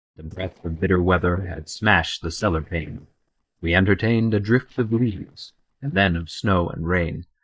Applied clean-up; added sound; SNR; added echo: neural mask model DeepFilterNet 3.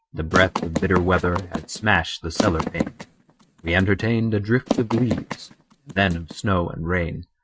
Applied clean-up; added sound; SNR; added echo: neural mask model RNNoise.